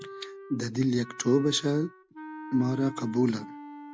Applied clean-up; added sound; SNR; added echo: none; Wind instrument, woodwind instrument; 15 dB; none.